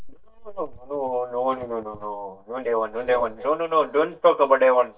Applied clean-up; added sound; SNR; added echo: neural mask model DeepFilterNet 3.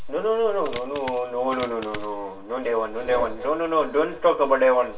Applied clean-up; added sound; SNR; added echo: none; Coin (dropping); 17 dB; reverberation time 0.2 s.